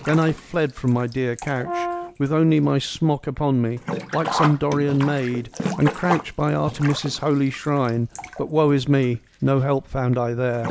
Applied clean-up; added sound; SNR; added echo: none; Sink (filling or washing) + Brass instrument; 10 dB; none.